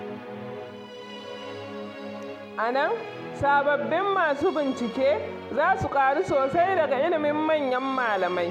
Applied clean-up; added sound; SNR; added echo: none; Musical instrument; 12 dB; none.